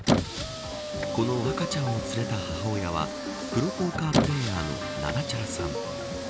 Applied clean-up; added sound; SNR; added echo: none; Squeak; 1 dB; none.